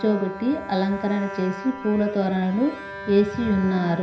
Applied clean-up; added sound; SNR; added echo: none; Bowed string instrument; 12 dB; reverberation time 0.5 s.